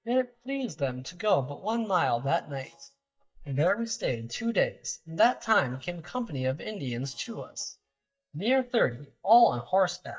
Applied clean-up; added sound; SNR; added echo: neural mask model DeepFilterNet 3.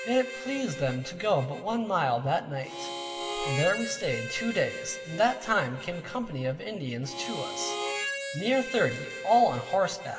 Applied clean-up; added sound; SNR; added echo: none; Harmonica; 8 dB; reverberation time 1.8 s.